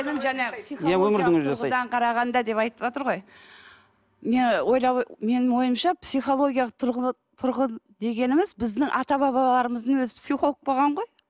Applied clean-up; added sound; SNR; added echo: none; none; none; none.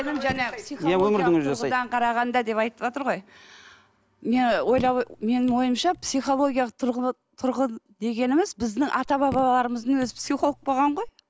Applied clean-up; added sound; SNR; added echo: none; Raindrop / Drip; 18 dB; none.